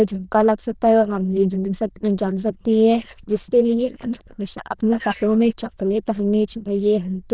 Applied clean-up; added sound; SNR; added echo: neural diffusion model UNIVERSE++.